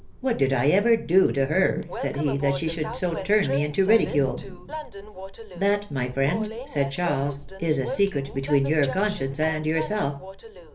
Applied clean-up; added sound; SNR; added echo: none; Train; 10 dB; reverberation time 0.3 s.